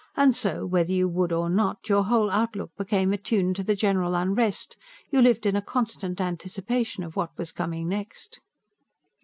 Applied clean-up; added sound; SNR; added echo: none; none; none; none.